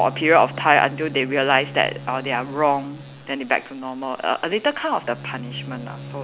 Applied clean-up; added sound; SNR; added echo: none; Bowed string instrument; 15 dB; none.